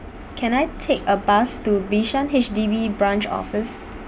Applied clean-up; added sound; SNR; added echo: none; none; none; none.